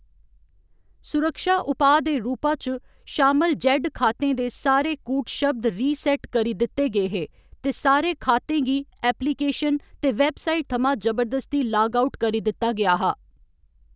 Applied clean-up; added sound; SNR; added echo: none; none; none; none.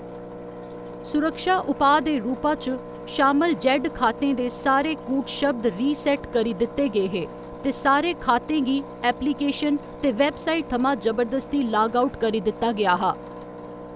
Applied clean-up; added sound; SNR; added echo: none; Engine; 14 dB; none.